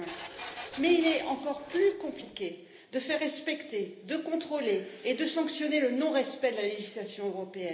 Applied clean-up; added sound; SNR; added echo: none; Printer; 13 dB; reverberation time 0.8 s.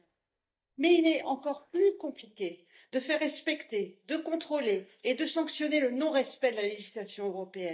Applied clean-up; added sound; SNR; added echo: neural mask model DeepFilterNet 3.